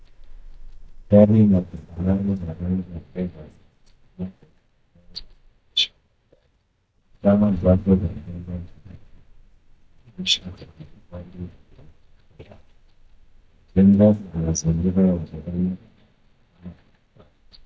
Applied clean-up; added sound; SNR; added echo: neural mask model DeepFilterNet 3.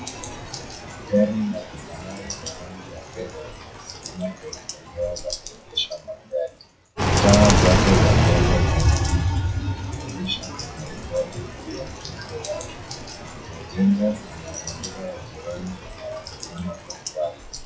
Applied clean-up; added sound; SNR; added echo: classical method WPE with log-MMSE.